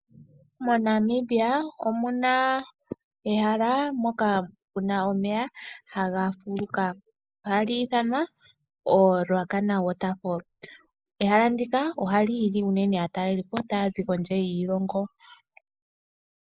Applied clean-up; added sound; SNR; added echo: neural mask model Resemble Enhance denoiser.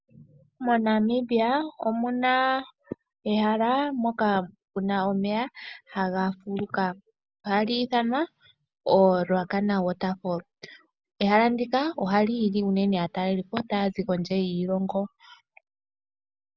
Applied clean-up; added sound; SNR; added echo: none; none; none; none.